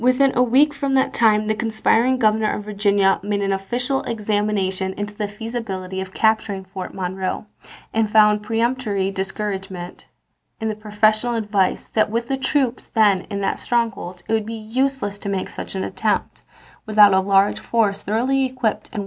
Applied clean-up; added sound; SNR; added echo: none; none; none; none.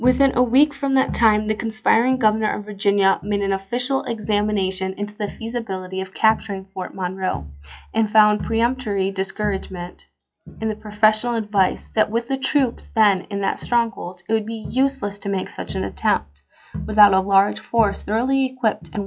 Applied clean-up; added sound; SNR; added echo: classical method log-MMSE.